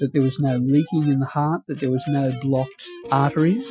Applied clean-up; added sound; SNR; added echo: classical method Wiener filter.